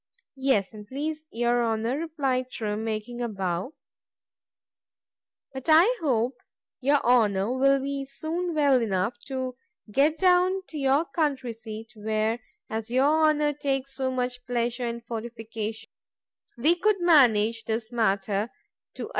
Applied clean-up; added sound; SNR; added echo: none; none; none; none.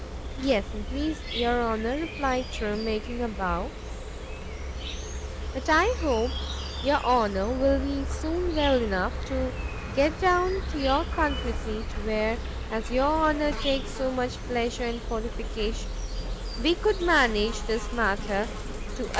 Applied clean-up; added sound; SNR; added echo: none; Insect; 4 dB; none.